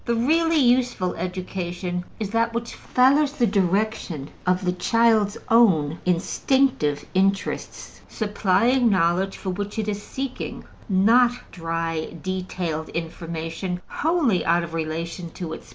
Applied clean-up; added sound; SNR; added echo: none; none; none; none.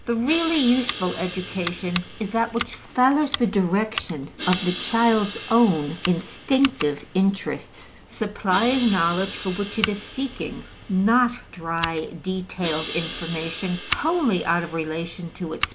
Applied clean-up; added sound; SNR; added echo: none; Crash cymbal + Scissors; 8 dB; none.